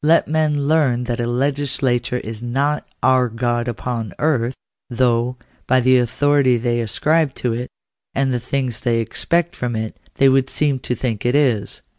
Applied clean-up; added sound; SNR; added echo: none; none; none; none.